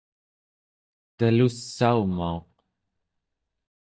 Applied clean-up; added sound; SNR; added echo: neural mask model DeepFilterNet 3.